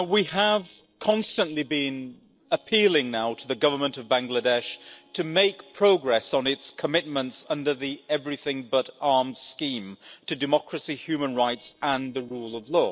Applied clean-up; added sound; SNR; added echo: neural separator model SepFormer DNS4.